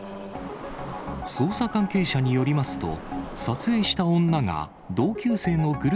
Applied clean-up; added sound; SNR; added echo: none; none; none; none.